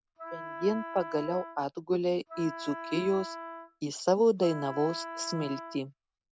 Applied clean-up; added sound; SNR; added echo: none; Wind instrument, woodwind instrument; 12 dB; none.